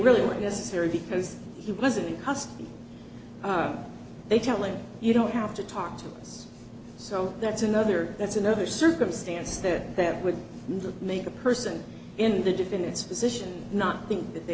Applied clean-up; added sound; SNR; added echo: none; none; none; none.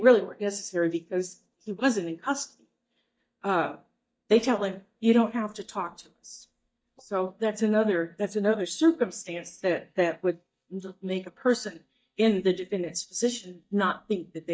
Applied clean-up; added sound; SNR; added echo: neural mask model DeepFilterNet 3.